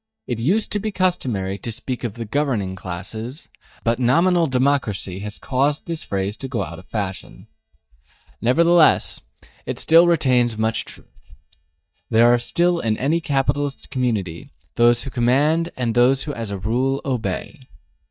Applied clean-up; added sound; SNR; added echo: neural mask model DeepFilterNet 3.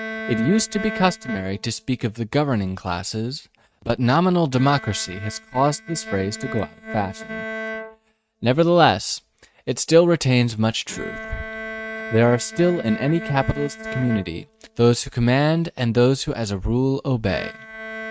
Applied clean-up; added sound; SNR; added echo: neural mask model RNNoise.